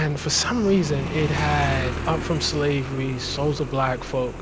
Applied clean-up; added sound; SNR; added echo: none; Motorcycle; 7 dB; none.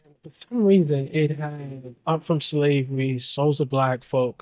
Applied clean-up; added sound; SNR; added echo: neural mask model DeepFilterNet 3.